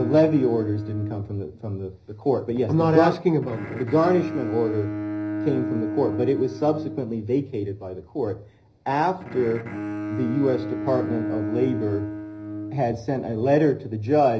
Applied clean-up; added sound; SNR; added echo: none; Bowed string instrument; 8 dB; reverberation time 0.5 s.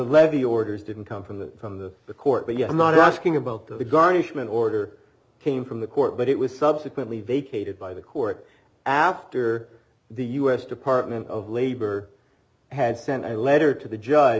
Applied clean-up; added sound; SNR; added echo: none; none; none; none.